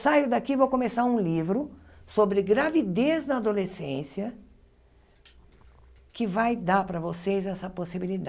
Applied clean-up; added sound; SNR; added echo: none; none; none; none.